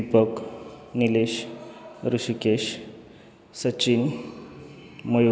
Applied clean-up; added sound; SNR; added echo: none; none; none; none.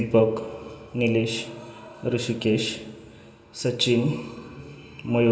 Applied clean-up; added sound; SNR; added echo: none; none; none; reverberation time 1.2 s.